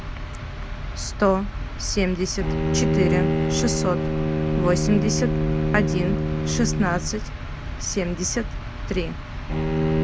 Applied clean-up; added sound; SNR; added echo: none; Bowed string instrument; 0 dB; none.